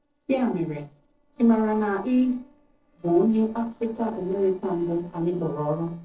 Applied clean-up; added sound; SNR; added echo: neural separator model SepFormer DNS4.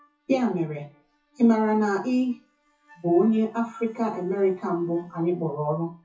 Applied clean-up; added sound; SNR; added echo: classical method WPE with log-MMSE.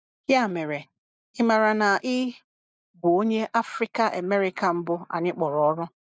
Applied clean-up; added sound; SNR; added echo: none; none; none; none.